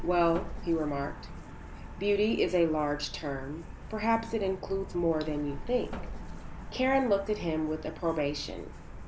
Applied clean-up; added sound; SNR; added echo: none; Truck; 10 dB; none.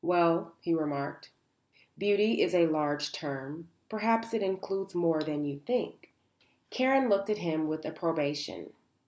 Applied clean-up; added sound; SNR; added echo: none; none; none; none.